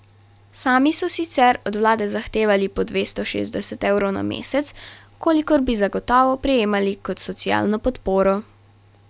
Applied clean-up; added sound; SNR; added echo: none; none; none; none.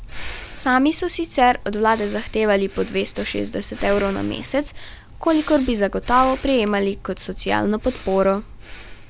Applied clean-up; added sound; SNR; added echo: none; Breathing; 13 dB; none.